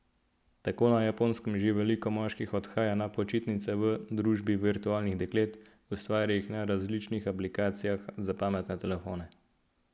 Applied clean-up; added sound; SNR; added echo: none; none; none; none.